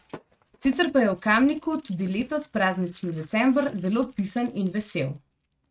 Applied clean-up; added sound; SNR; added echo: neural mask model RNNoise.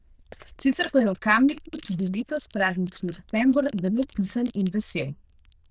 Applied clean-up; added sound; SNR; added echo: neural diffusion model UNIVERSE++.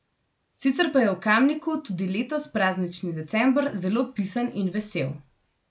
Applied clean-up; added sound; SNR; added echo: none; none; none; none.